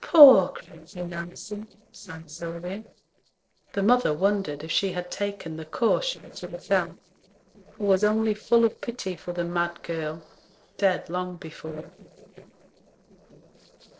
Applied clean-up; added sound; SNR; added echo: neural separator model SepFormer DNS4.